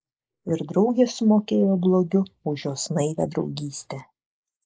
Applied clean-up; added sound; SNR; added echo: neural mask model Resemble Enhance denoiser.